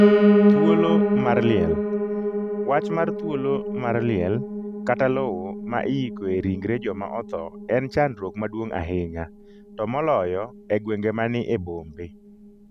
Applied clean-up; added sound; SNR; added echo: none; Piano; -1 dB; none.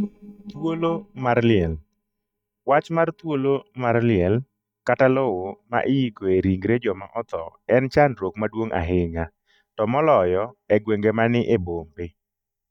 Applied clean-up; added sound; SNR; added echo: neural mask model DeepFilterNet 3.